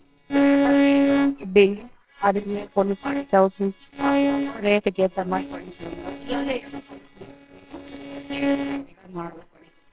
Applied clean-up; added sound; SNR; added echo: neural separator model SepFormer WHAMR!.